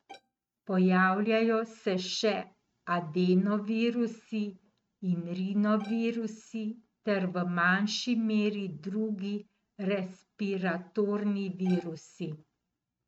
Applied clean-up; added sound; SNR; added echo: neural mask model RNNoise.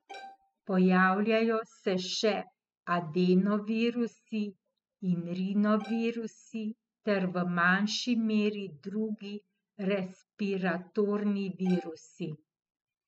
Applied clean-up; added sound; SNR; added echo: classical method spectral subtraction.